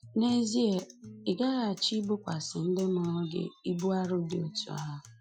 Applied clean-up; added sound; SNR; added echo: classical method Wiener filter.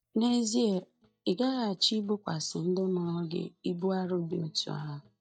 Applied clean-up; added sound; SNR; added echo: neural mask model DeepFilterNet 3.